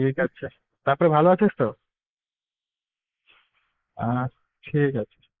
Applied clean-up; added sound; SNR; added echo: neural mask model Resemble Enhance denoiser.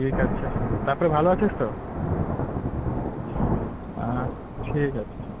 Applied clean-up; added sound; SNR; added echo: none; Thunder / Rain; 0 dB; none.